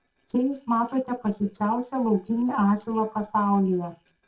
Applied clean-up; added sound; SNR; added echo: neural separator model SepFormer DNS4.